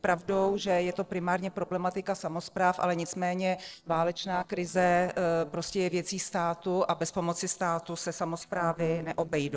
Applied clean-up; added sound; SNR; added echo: neural separator model SepFormer DNS4.